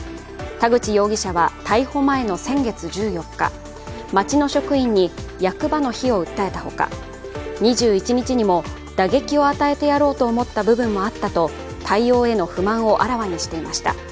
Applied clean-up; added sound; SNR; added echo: none; none; none; none.